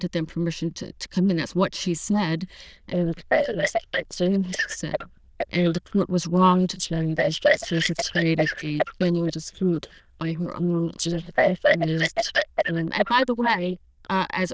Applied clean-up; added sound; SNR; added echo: neural diffusion model UNIVERSE++.